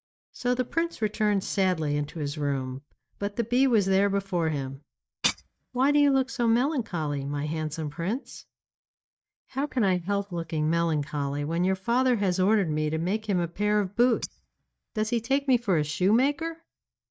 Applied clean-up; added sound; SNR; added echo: neural mask model DeepFilterNet 3.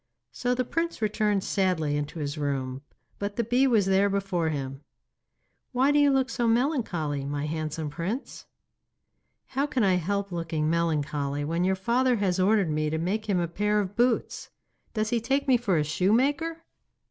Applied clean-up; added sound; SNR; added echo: none; none; none; none.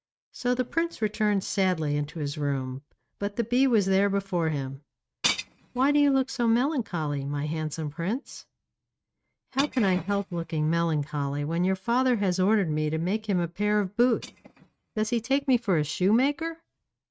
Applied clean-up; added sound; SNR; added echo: neural mask model RNNoise.